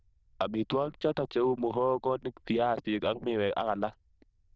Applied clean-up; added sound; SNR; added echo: neural diffusion model UNIVERSE++.